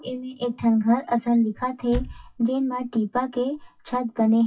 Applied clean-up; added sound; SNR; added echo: classical method WPE with log-MMSE.